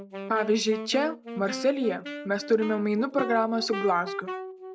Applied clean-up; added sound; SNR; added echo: none; Wind instrument, woodwind instrument; 10 dB; none.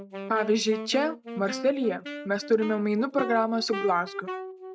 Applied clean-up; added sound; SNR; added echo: neural mask model RNNoise.